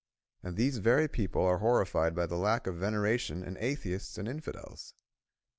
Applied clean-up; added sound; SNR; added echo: none; none; none; none.